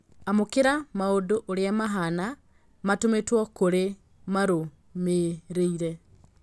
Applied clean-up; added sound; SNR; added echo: none; none; none; none.